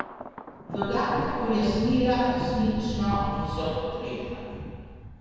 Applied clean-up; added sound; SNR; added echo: none; Thunder; 6 dB; reverberation time 2.1 s.